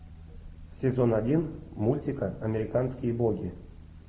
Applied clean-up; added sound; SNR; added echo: none; none; none; none.